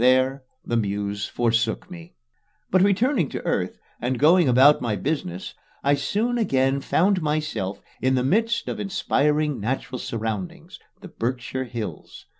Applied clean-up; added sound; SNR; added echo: none; none; none; none.